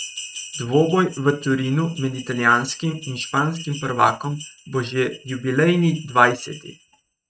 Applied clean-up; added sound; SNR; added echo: neural mask model RNNoise.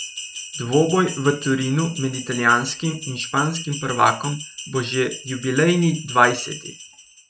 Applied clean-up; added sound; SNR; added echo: none; Bell; 12 dB; none.